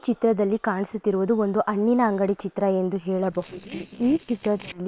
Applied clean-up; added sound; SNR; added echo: neural separator model SepFormer WHAM!.